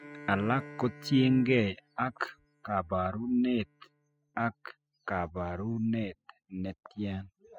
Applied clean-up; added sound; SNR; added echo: classical method spectral subtraction.